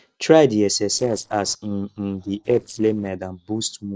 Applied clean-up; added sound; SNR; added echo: neural separator model SepFormer DNS4.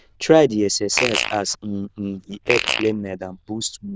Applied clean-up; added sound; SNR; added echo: neural diffusion model UNIVERSE++.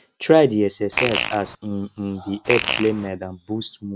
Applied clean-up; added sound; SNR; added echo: none; Fart; 3 dB; none.